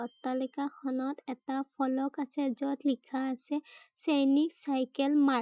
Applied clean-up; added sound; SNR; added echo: classical method Wiener filter.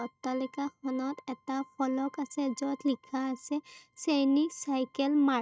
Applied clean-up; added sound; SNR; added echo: neural mask model RNNoise.